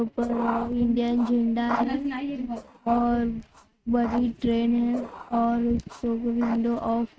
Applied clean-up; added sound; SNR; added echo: neural mask model RNNoise.